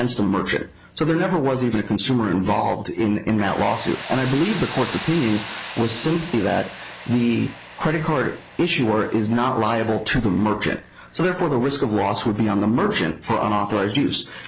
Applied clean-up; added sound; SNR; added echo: none; Tools; 17 dB; none.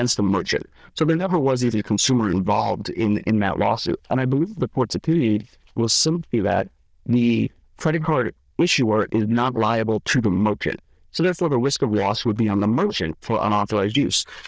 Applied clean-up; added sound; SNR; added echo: neural diffusion model UNIVERSE++.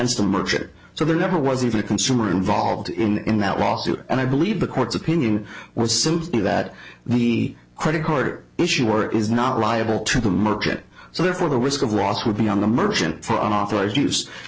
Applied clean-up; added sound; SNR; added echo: none; none; none; none.